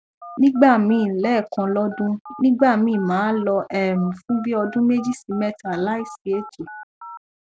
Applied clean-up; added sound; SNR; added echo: none; Telephone; 19 dB; none.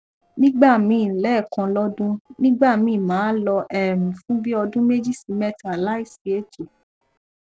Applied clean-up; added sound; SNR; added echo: neural separator model SepFormer DNS4.